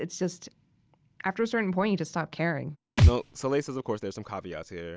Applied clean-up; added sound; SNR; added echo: none; Thump, thud; 0 dB; none.